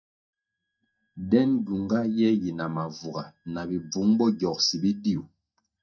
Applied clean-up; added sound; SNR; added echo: neural mask model DeepFilterNet 3.